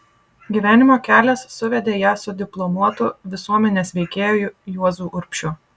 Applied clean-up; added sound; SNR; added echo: none; none; none; none.